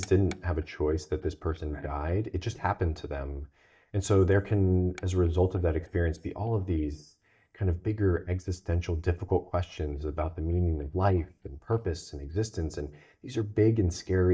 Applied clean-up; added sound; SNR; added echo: neural mask model DeepFilterNet 3.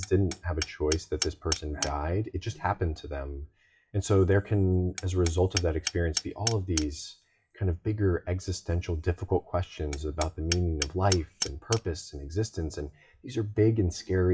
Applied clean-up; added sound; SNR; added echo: classical method WPE with log-MMSE.